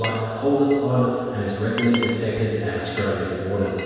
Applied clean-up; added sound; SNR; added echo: none; Glass; 14 dB; reverberation time 1.9 s.